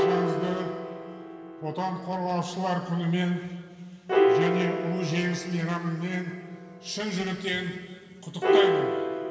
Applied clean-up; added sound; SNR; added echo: none; Piano; -2 dB; reverberation time 2.8 s.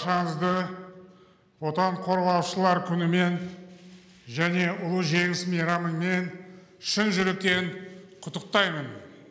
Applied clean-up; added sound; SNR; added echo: none; none; none; none.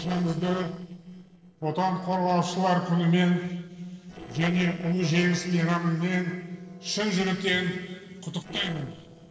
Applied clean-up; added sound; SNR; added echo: neural separator model SepFormer DNS4.